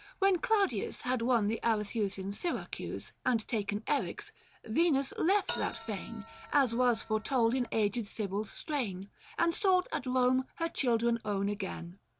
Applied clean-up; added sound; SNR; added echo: none; Bell; 9 dB; none.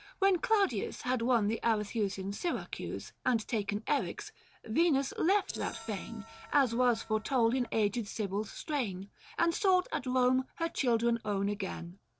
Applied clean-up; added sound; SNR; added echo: neural separator model SepFormer DNS4.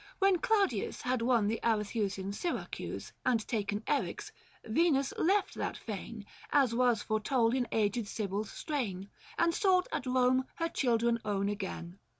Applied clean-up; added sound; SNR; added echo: none; none; none; none.